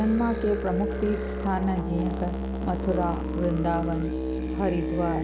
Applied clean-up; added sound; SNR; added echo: none; Musical instrument; 1 dB; none.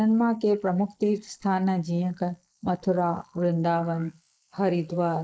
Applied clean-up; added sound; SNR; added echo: neural mask model Resemble Enhance denoiser.